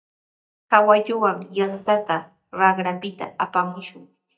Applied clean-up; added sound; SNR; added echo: neural mask model DeepFilterNet 3.